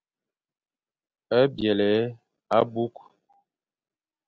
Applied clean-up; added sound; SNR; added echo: none; none; none; none.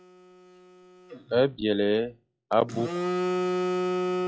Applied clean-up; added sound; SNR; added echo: classical method log-MMSE.